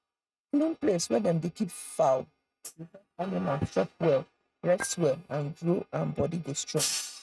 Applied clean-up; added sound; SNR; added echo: neural mask model RNNoise.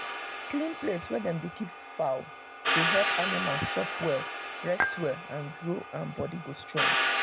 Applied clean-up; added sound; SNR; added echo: none; Hi-hat + Dishes, pots, and pans / Chink, clink; -2 dB; none.